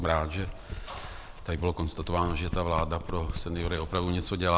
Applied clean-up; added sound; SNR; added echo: none; Domestic sounds, home sounds; 9 dB; none.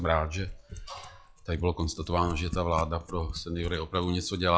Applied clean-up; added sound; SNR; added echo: classical method log-MMSE.